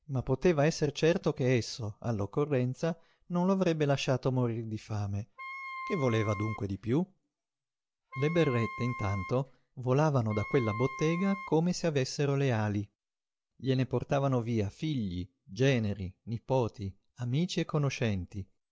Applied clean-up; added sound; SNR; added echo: none; Wind instrument, woodwind instrument; 12 dB; none.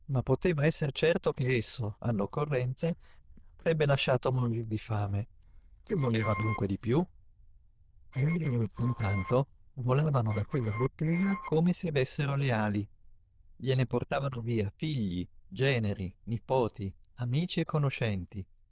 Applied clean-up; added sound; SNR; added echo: neural diffusion model UNIVERSE++.